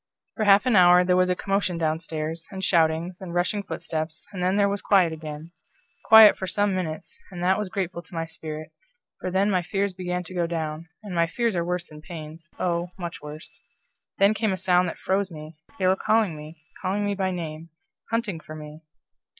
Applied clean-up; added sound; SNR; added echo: neural separator model SepFormer DNS4.